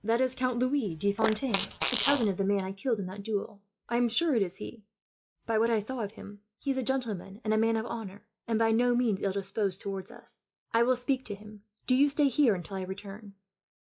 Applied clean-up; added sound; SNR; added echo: classical method log-MMSE.